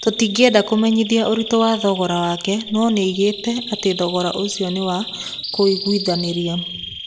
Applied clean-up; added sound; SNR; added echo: none; Bird vocalization, bird call, bird song; 11 dB; none.